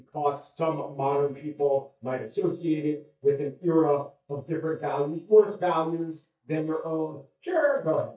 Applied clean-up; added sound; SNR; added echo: neural mask model DeepFilterNet 3.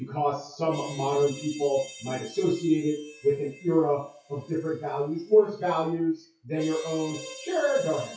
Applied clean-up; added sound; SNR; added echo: classical method WPE with log-MMSE.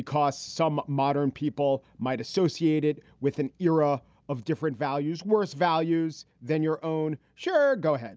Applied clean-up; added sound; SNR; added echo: none; none; none; none.